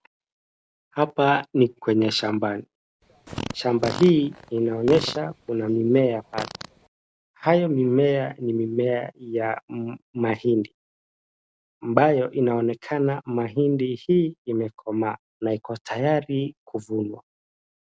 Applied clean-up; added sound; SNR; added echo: none; Fart; 12 dB; none.